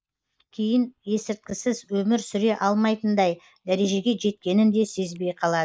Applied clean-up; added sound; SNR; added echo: neural mask model Resemble Enhance denoiser.